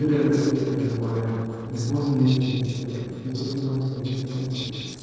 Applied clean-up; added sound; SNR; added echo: neural separator model SepFormer DNS4.